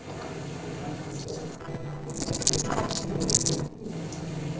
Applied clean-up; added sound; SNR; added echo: neural separator model SepFormer DNS4.